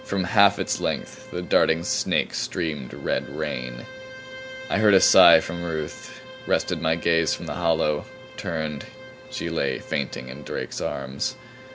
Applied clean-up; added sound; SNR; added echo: none; Bowed string instrument; 17 dB; none.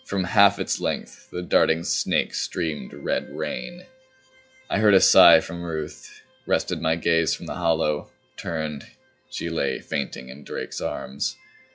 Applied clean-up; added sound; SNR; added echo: classical method log-MMSE.